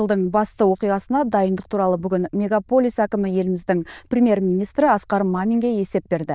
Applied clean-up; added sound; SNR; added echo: neural diffusion model UNIVERSE++.